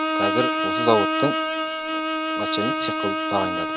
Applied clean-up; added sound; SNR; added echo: none; Bowed string instrument; -2 dB; none.